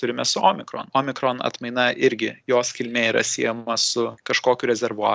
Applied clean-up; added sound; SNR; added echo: neural separator model SepFormer DNS4.